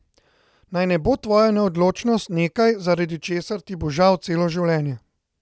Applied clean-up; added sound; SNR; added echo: none; none; none; none.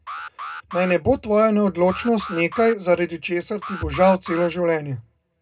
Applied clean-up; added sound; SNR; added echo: none; Alarm; 15 dB; reverberation time 0.2 s.